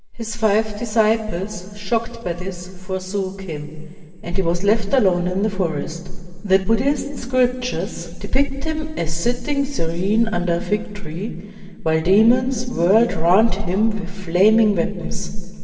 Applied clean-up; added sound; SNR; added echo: none; none; none; reverberation time 2.7 s.